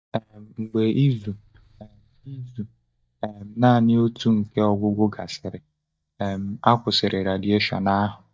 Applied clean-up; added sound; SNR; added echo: neural mask model DeepFilterNet 3.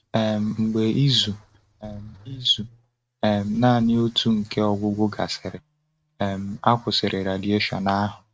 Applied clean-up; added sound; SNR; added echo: neural mask model RNNoise.